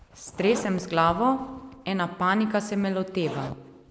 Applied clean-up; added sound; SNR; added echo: none; Zipper (clothing); 16 dB; none.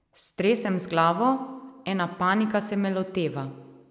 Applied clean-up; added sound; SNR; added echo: none; none; none; none.